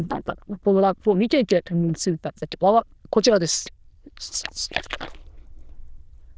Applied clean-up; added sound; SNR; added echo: neural diffusion model UNIVERSE++.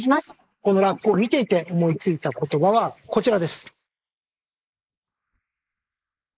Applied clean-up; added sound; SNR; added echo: neural mask model Resemble Enhance denoiser.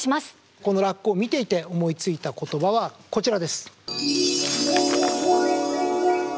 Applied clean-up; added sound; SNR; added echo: none; none; none; none.